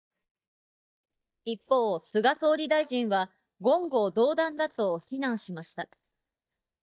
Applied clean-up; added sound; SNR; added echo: neural mask model DeepFilterNet 3.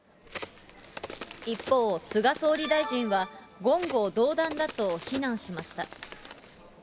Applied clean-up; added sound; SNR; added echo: none; Crack; 15 dB; none.